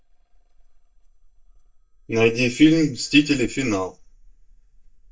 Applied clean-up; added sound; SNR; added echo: neural mask model DeepFilterNet 3.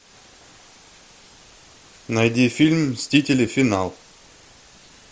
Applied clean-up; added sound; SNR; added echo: none; none; none; none.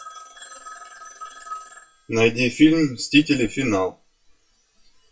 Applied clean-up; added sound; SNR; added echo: classical method WPE with log-MMSE.